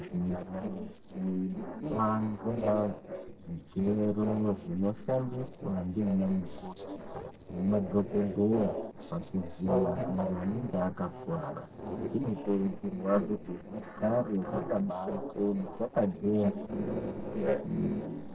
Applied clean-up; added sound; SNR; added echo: neural separator model SepFormer DNS4.